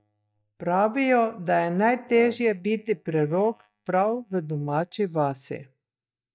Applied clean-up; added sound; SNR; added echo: neural mask model DeepFilterNet 3.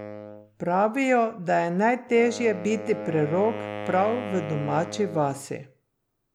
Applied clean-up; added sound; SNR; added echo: none; Wind instrument, woodwind instrument; 12 dB; none.